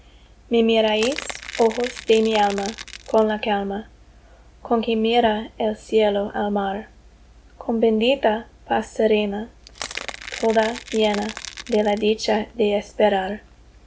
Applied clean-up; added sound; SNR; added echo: none; Crackle / Crushing; 13 dB; none.